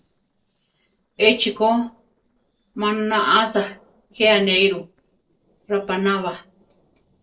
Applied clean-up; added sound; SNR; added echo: neural separator model SepFormer DNS4.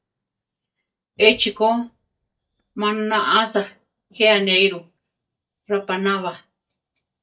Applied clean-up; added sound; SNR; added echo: neural mask model DeepFilterNet 3.